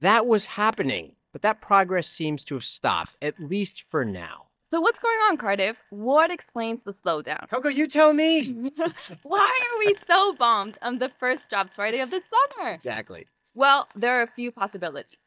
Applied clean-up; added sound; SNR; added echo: neural mask model DeepFilterNet 3.